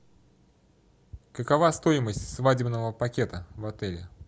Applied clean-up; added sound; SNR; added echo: none; none; none; none.